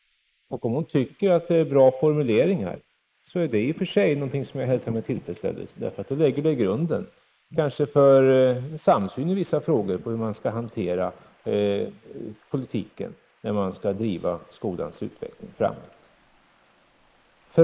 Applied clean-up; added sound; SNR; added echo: neural mask model Resemble Enhance denoiser.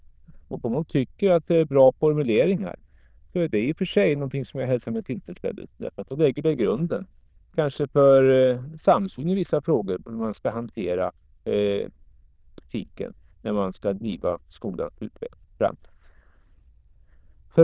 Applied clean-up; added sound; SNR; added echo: neural diffusion model UNIVERSE++.